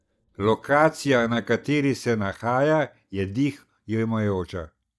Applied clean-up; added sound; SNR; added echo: neural mask model DeepFilterNet 3.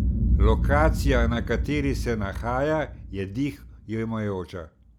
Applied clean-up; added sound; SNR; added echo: none; Boom; -1 dB; none.